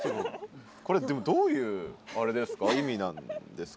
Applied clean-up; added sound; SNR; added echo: none; none; none; none.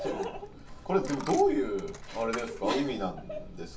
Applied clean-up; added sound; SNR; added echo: none; Coin (dropping); 12 dB; reverberation time 0.2 s.